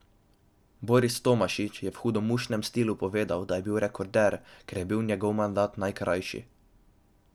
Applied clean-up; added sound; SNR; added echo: none; none; none; none.